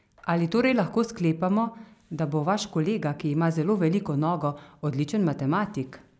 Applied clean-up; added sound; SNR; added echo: none; none; none; none.